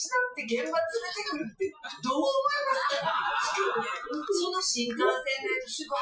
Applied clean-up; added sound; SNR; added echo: classical method Wiener filter.